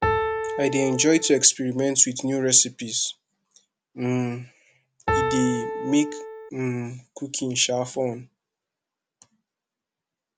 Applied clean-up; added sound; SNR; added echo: none; Piano; 1 dB; none.